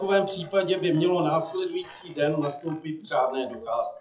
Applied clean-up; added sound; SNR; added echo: classical method WPE with log-MMSE.